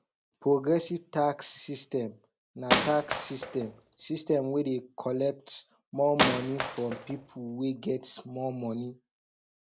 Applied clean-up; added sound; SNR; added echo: none; Wood; 0 dB; none.